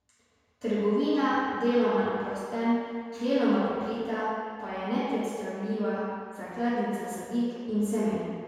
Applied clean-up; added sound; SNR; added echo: none; none; none; reverberation time 1.9 s.